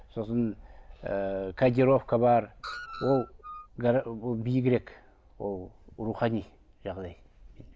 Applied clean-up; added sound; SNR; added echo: none; Screech; 13 dB; none.